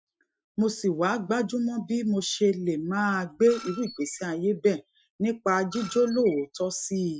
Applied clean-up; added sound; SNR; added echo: classical method Wiener filter.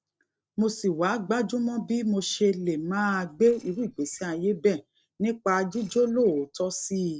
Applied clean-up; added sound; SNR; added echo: neural separator model SepFormer DNS4.